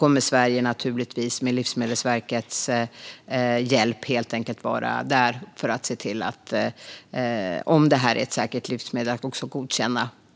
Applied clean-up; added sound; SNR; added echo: none; none; none; none.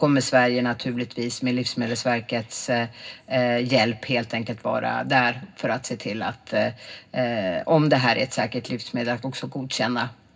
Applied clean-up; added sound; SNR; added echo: none; none; none; reverberation time 0.4 s.